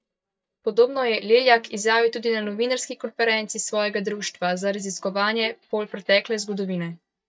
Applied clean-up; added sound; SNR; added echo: neural mask model DeepFilterNet 3.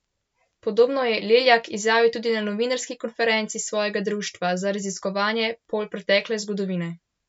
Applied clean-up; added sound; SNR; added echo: none; none; none; none.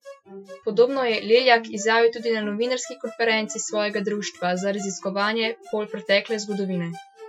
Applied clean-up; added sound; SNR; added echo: classical method Wiener filter.